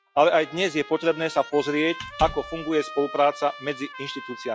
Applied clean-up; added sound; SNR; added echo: classical method log-MMSE.